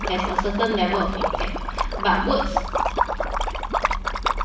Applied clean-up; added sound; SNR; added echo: none; Liquid; 1 dB; reverberation time 0.7 s.